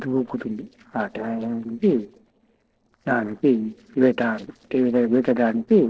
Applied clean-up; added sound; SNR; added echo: neural separator model SepFormer DNS4.